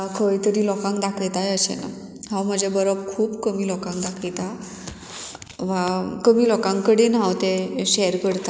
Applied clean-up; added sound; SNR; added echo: none; none; none; none.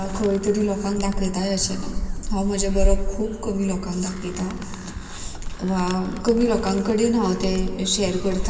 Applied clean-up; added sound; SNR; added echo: none; Animal; 4 dB; reverberation time 2.2 s.